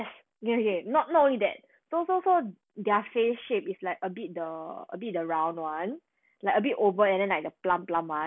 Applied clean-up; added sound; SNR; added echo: none; none; none; none.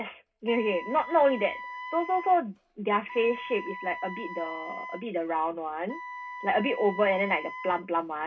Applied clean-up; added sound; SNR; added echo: none; Wind instrument, woodwind instrument; 12 dB; reverberation time 0.2 s.